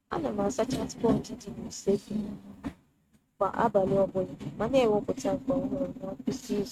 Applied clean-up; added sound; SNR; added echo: neural mask model RNNoise.